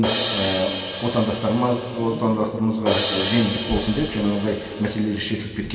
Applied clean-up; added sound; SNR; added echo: none; Crash cymbal; 3 dB; reverberation time 2.4 s.